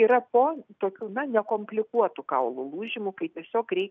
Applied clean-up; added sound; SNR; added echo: none; none; none; none.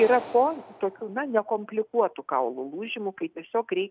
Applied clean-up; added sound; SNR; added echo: none; Clapping; 18 dB; none.